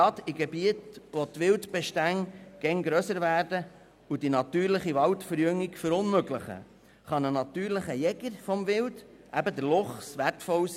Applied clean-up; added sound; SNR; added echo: none; none; none; none.